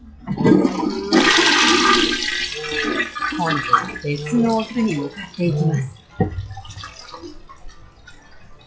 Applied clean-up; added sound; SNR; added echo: classical method log-MMSE.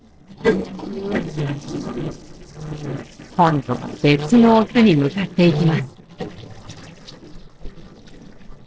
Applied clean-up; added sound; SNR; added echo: neural separator model SepFormer DNS4.